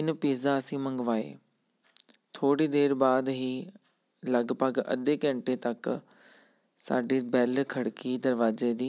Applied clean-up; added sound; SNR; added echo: none; none; none; none.